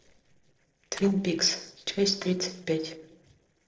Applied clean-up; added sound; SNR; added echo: neural separator model SepFormer DNS4.